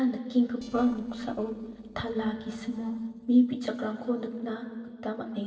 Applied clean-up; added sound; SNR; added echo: neural separator model SepFormer DNS4.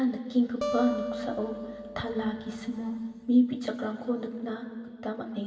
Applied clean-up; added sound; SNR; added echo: none; Acoustic guitar; 8 dB; reverberation time 2.5 s.